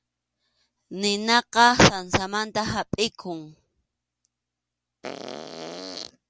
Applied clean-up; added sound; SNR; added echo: none; Fart; 10 dB; none.